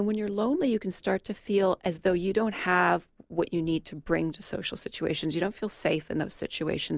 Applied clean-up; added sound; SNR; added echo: none; none; none; none.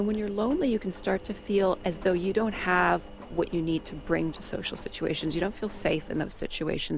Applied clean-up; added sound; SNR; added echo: none; Engine; 14 dB; none.